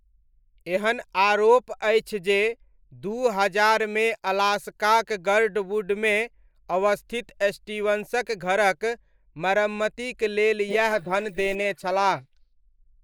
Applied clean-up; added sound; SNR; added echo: neural mask model Resemble Enhance denoiser.